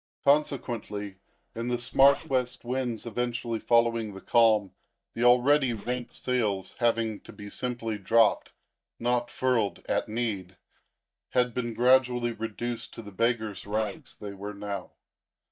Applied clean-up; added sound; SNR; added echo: neural mask model DeepFilterNet 3.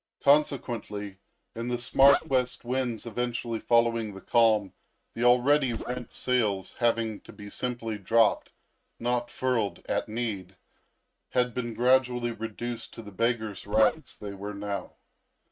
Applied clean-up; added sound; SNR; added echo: neural mask model RNNoise.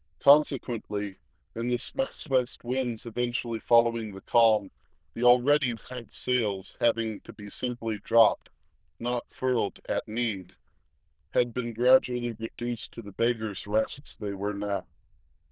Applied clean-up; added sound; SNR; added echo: neural diffusion model UNIVERSE++.